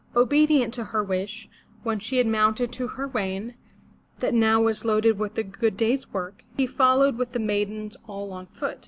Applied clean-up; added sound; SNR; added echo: none; none; none; none.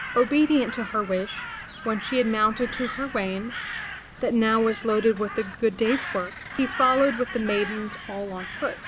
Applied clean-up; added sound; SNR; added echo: none; Crow; 11 dB; none.